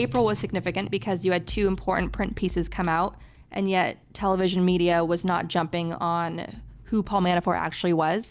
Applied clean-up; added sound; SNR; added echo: none; none; none; none.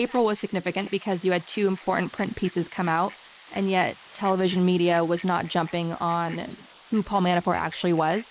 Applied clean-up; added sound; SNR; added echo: neural mask model Resemble Enhance denoiser.